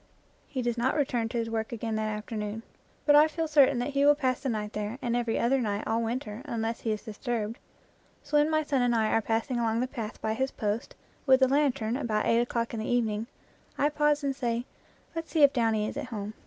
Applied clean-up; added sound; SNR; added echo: none; none; none; none.